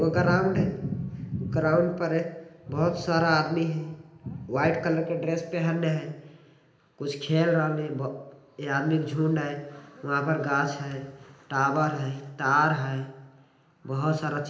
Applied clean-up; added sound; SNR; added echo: none; none; none; reverberation time 0.8 s.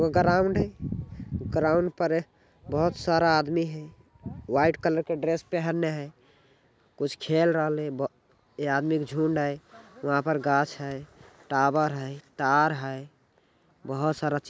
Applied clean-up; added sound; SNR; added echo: none; none; none; none.